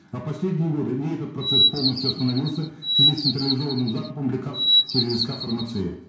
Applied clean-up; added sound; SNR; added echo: none; Bird vocalization, bird call, bird song; -3 dB; reverberation time 0.6 s.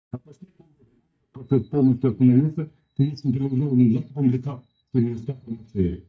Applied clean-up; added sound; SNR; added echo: neural mask model DeepFilterNet 3.